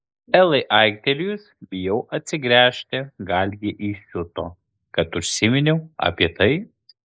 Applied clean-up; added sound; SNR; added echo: neural mask model Resemble Enhance denoiser.